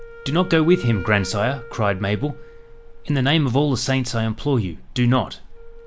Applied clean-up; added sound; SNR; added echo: none; Wind instrument, woodwind instrument; 20 dB; none.